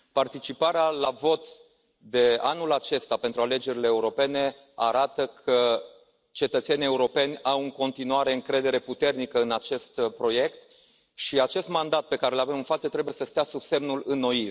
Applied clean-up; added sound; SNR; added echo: none; none; none; none.